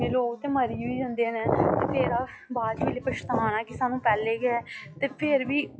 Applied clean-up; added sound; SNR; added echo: classical method log-MMSE.